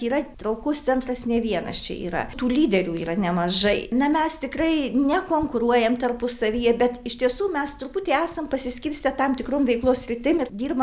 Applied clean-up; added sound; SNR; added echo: none; none; none; none.